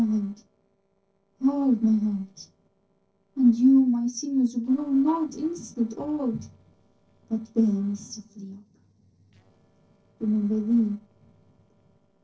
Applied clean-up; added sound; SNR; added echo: neural separator model SepFormer DNS4.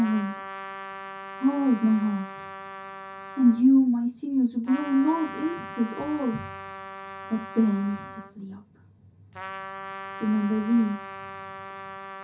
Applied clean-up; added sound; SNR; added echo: none; Trumpet; 13 dB; reverberation time 0.3 s.